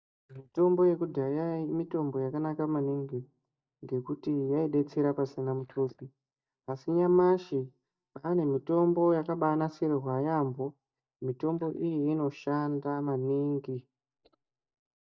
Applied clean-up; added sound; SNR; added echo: neural mask model DeepFilterNet 3.